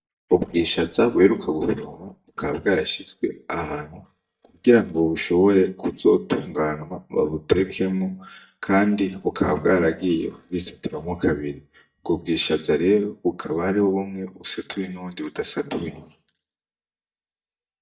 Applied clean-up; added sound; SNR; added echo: neural mask model DeepFilterNet 3.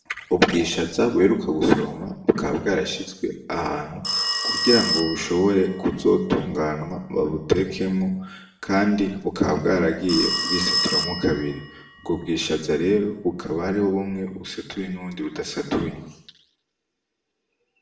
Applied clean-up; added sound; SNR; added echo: none; Telephone; 5 dB; reverberation time 0.8 s.